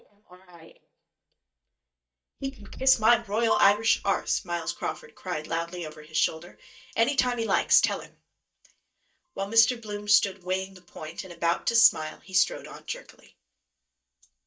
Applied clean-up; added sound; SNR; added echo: neural mask model DeepFilterNet 3.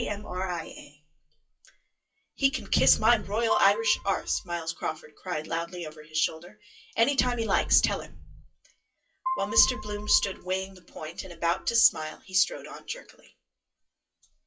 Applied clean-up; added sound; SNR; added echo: classical method WPE with log-MMSE.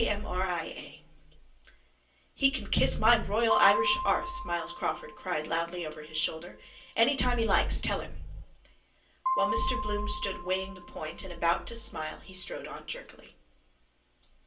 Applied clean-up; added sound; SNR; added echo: none; Piano; 7 dB; reverberation time 0.3 s.